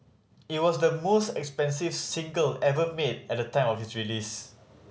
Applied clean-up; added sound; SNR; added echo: none; none; none; none.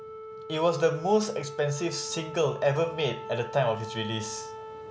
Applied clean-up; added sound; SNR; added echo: none; Wind instrument, woodwind instrument; 12 dB; none.